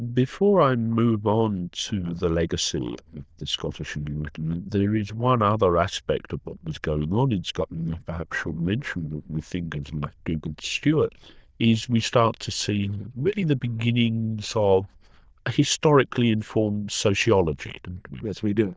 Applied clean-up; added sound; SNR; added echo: neural diffusion model UNIVERSE++.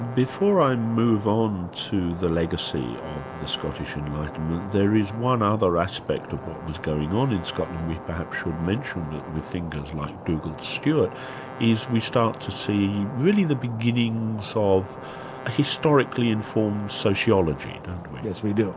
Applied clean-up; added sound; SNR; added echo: none; Stream + Brass instrument; 13 dB; none.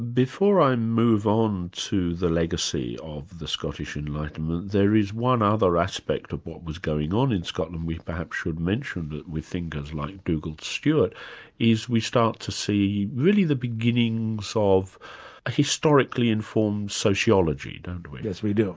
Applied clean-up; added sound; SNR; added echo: none; none; none; none.